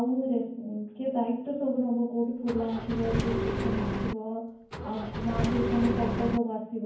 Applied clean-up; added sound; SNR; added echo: none; Engine; 1 dB; reverberation time 0.9 s.